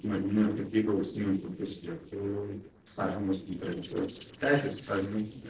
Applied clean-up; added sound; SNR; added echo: neural separator model SepFormer DNS4.